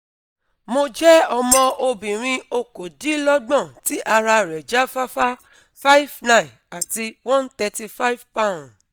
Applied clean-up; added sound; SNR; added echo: neural mask model DeepFilterNet 3.